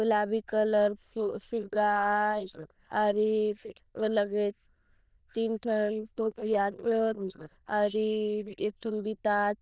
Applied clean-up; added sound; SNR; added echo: neural diffusion model UNIVERSE++.